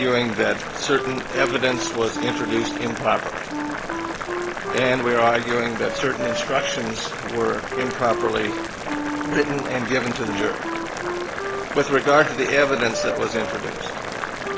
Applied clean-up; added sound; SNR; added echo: none; Wind instrument, woodwind instrument + Boiling; 4 dB; none.